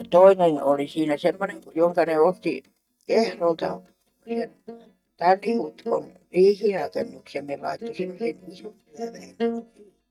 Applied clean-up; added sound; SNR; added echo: neural mask model DeepFilterNet 3.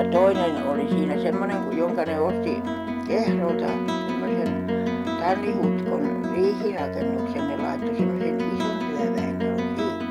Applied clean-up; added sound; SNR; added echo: none; Plucked string instrument; -2 dB; none.